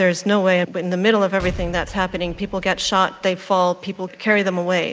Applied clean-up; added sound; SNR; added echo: none; Explosion; 14 dB; none.